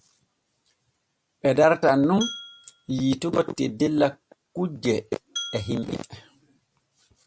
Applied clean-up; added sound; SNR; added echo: none; Glass; 14 dB; none.